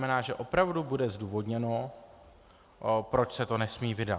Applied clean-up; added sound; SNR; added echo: none; none; none; none.